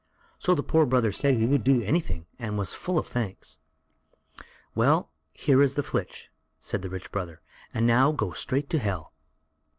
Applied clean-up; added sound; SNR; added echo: neural separator model SepFormer DNS4.